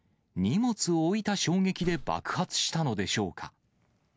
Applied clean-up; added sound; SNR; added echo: none; Slam; 16 dB; none.